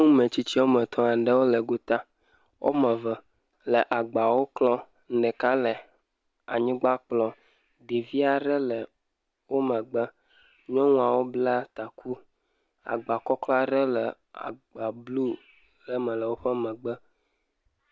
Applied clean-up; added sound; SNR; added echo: none; none; none; none.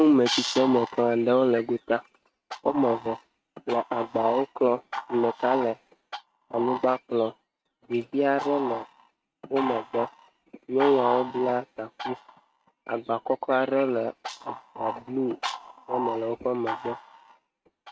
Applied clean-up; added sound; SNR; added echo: neural mask model RNNoise.